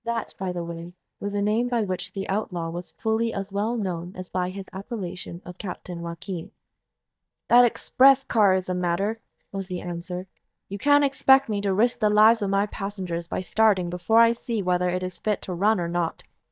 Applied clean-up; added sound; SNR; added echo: neural mask model DeepFilterNet 3.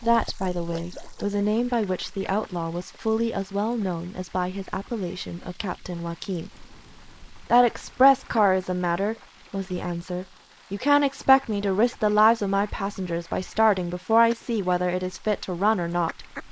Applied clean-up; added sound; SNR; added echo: neural mask model Resemble Enhance denoiser.